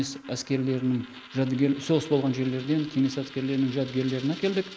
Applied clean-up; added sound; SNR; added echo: none; Coin (dropping); 19 dB; none.